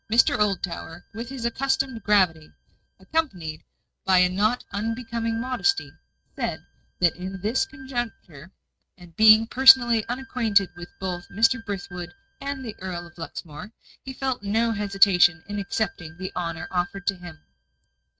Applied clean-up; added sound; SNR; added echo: neural mask model RNNoise.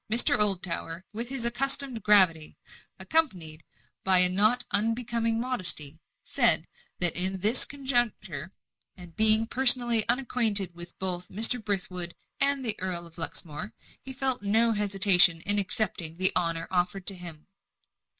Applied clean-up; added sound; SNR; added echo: neural mask model Resemble Enhance denoiser.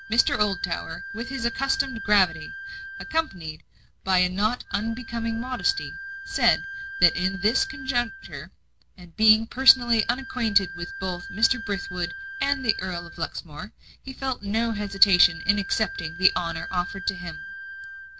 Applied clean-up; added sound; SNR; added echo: none; Wind instrument, woodwind instrument; 11 dB; none.